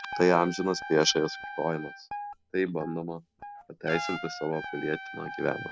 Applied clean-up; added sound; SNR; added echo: none; Guitar + Trumpet; 10 dB; none.